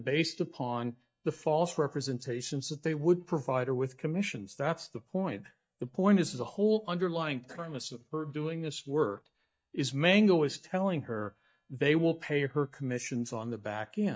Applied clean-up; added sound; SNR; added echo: neural mask model DeepFilterNet 3.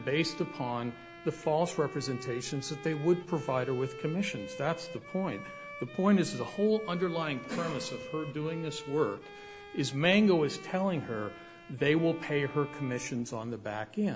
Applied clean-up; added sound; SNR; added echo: none; Bowed string instrument; 15 dB; none.